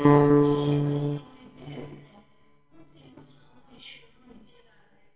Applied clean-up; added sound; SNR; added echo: neural separator model SepFormer WHAMR!.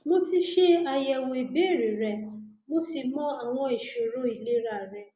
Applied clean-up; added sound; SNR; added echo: none; none; none; none.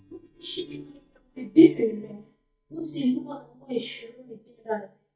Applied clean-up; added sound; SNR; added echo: neural mask model DeepFilterNet 3.